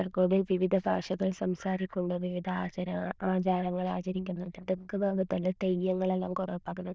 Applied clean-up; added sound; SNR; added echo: neural diffusion model UNIVERSE++.